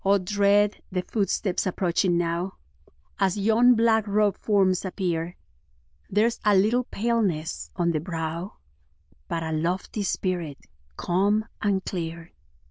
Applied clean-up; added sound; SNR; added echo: neural diffusion model UNIVERSE++.